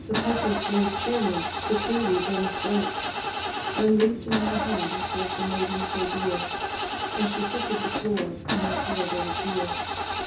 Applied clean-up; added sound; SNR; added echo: none; Engine starting / Car; 0 dB; reverberation time 0.6 s.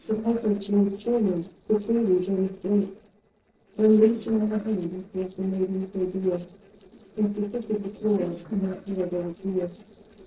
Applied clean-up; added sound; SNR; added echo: neural separator model SepFormer DNS4.